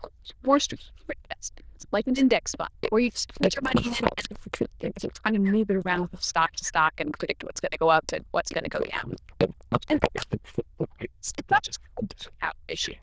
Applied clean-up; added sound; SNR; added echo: neural diffusion model UNIVERSE++.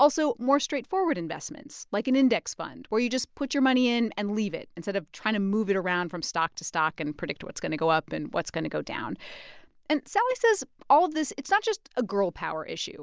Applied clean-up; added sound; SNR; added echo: none; none; none; none.